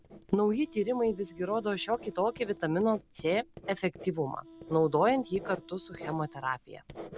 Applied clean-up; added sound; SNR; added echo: none; Writing + Wind instrument, woodwind instrument; 17 dB; none.